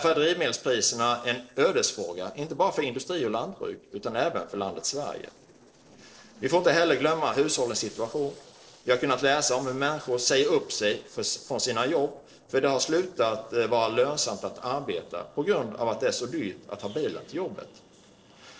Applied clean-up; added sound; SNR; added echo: neural separator model SepFormer DNS4.